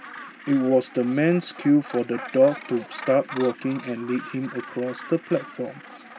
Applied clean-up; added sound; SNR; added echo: none; Gull, seagull; 16 dB; none.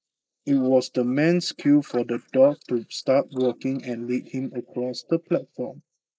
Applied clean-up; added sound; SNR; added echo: neural mask model Resemble Enhance denoiser.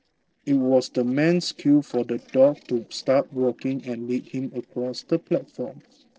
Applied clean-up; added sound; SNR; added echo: neural separator model SepFormer DNS4.